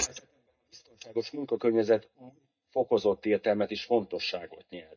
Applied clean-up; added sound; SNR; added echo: neural mask model DeepFilterNet 3.